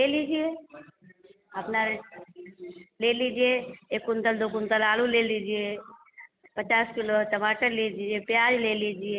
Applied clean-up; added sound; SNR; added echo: none; none; none; none.